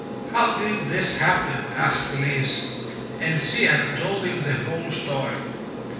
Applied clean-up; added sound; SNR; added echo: none; Aircraft; 8 dB; reverberation time 1.1 s.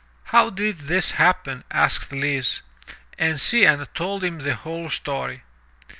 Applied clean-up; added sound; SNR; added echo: none; none; none; none.